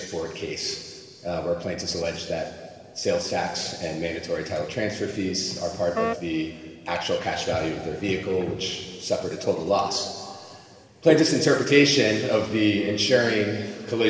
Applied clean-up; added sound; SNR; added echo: none; Wind instrument, woodwind instrument; 6 dB; reverberation time 2.2 s.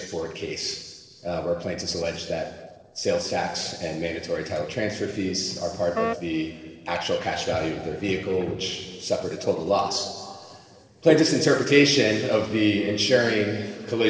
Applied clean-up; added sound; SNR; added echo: neural separator model SepFormer DNS4.